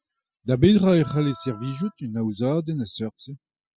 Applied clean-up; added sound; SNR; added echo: classical method spectral subtraction.